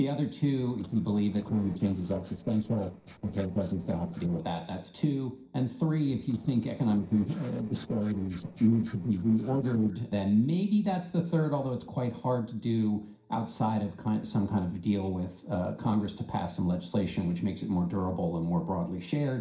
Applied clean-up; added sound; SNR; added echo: neural separator model SepFormer DNS4.